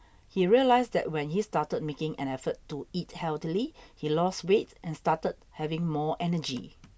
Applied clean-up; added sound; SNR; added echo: none; none; none; none.